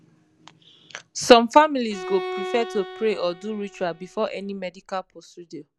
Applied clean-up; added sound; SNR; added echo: none; Bowed string instrument; 12 dB; none.